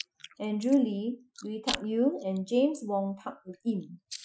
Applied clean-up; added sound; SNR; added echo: classical method Wiener filter.